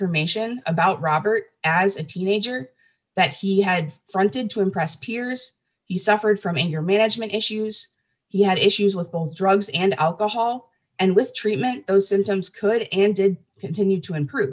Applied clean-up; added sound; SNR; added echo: none; none; none; none.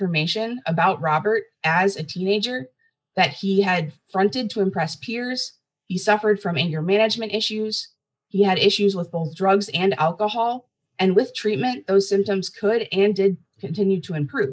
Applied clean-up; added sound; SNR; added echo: neural mask model Resemble Enhance denoiser.